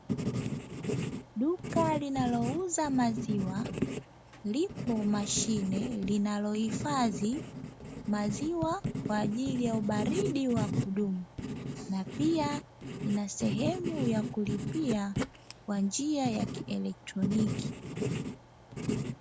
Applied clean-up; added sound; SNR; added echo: none; Writing; 4 dB; none.